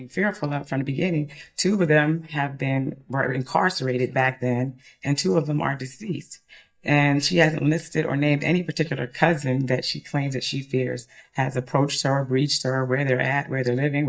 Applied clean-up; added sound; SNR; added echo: neural mask model DeepFilterNet 3.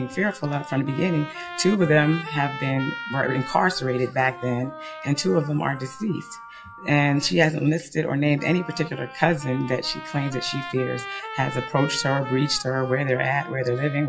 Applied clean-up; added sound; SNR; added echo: classical method WPE with log-MMSE.